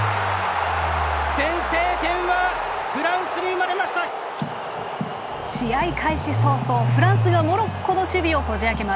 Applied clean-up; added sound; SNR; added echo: none; Engine starting / Car; 4 dB; none.